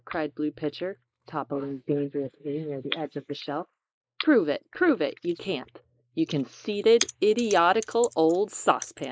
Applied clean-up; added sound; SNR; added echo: neural mask model Resemble Enhance denoiser.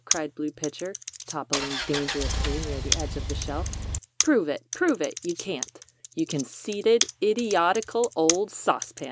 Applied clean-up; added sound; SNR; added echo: none; Computer keyboard + Engine; 4 dB; none.